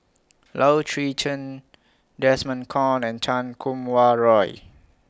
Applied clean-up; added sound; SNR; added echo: none; none; none; none.